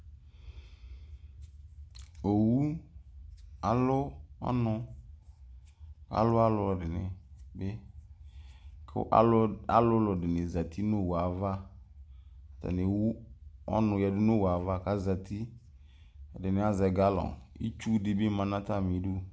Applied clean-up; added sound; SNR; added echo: none; none; none; none.